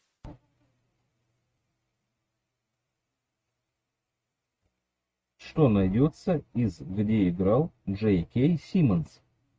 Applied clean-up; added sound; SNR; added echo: neural mask model RNNoise.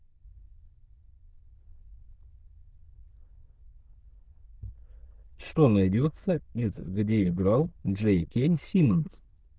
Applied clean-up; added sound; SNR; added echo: neural diffusion model UNIVERSE++.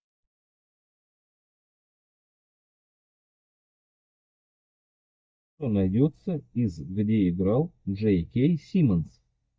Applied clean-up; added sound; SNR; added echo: neural mask model DeepFilterNet 3.